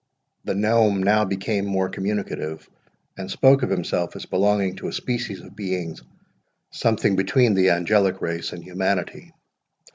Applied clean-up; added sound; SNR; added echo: none; none; none; none.